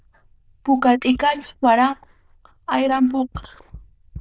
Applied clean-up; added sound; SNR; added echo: neural diffusion model UNIVERSE++.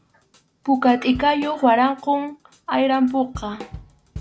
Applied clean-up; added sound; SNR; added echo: none; Drum / Drum kit; 19 dB; none.